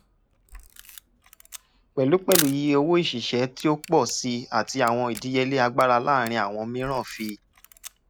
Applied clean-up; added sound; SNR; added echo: none; Camera; 13 dB; none.